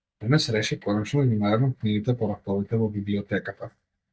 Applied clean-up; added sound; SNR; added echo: neural mask model DeepFilterNet 3.